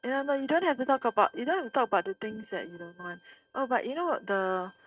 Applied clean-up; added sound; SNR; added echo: neural mask model RNNoise.